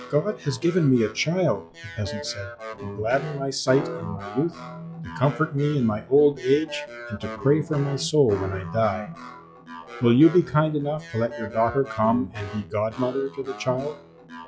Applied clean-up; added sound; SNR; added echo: classical method log-MMSE.